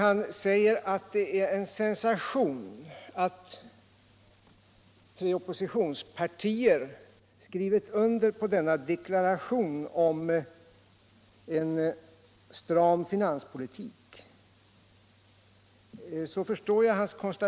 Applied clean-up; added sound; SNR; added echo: none; none; none; none.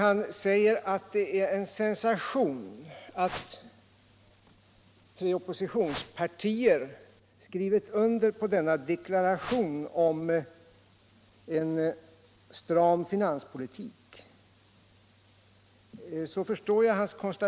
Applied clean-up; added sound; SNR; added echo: none; Whoosh, swoosh, swish; 13 dB; none.